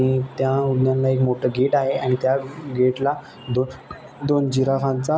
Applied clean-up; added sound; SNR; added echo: none; none; none; none.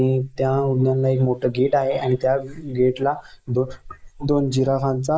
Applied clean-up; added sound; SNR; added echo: neural mask model Resemble Enhance denoiser.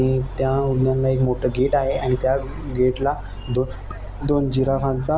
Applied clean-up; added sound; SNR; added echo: none; Mechanical fan; 10 dB; none.